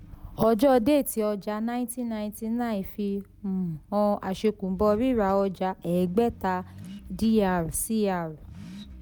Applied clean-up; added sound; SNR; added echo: none; Accelerating, revving, vroom / Car; 20 dB; none.